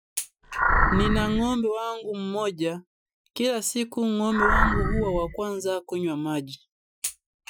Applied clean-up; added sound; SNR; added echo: classical method Wiener filter.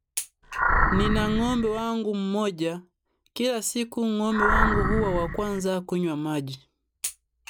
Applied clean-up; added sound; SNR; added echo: none; Animal; -3 dB; none.